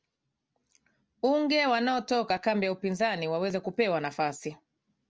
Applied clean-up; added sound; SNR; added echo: none; none; none; none.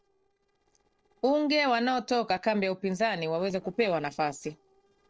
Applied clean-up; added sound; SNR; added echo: neural separator model SepFormer DNS4.